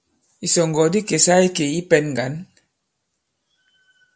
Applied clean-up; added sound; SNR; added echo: none; none; none; none.